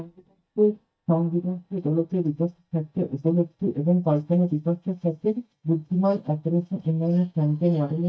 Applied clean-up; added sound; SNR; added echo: neural mask model DeepFilterNet 3.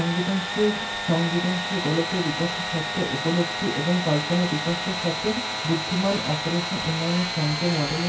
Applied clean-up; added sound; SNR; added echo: none; Sawing / Engine; 3 dB; reverberation time 0.2 s.